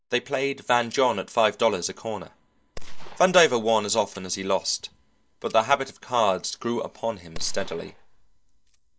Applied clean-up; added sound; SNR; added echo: neural mask model DeepFilterNet 3.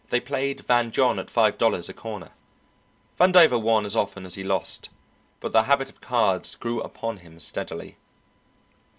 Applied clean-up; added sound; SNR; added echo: none; none; none; none.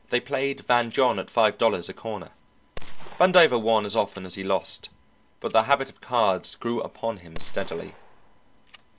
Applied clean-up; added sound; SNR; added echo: none; Gunshot, gunfire; 12 dB; none.